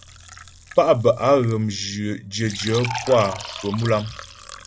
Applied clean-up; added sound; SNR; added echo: none; Fill (with liquid) / Trickle, dribble; 14 dB; none.